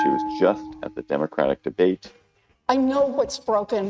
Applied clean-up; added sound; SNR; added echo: neural mask model RNNoise.